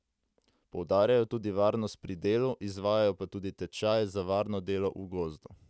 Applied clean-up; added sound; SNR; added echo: none; none; none; none.